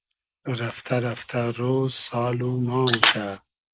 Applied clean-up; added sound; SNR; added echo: neural mask model Resemble Enhance denoiser.